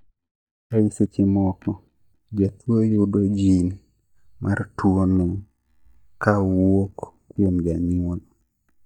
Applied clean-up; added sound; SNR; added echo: neural mask model DeepFilterNet 3.